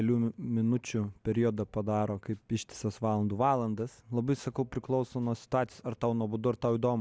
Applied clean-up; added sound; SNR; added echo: none; none; none; none.